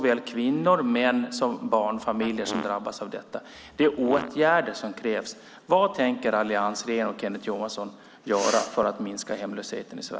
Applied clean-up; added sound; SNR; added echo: none; Fart; 13 dB; none.